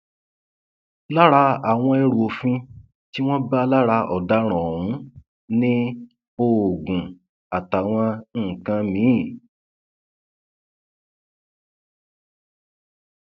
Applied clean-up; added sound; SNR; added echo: none; none; none; none.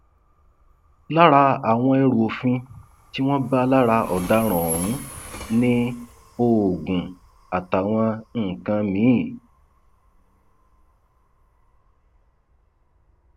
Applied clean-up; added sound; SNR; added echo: none; Train; 19 dB; none.